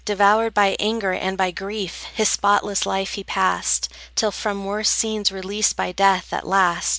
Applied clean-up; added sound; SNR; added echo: none; none; none; none.